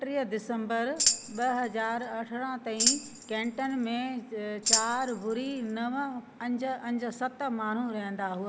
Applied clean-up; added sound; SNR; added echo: none; Tambourine; 0 dB; none.